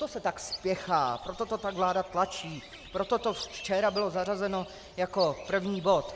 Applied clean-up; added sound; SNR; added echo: none; Bird; 16 dB; none.